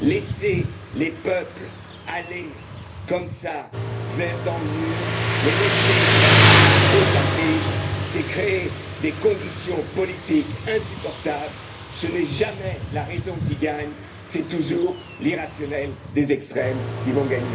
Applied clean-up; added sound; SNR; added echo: none; Motorcycle; -2 dB; reverberation time 0.3 s.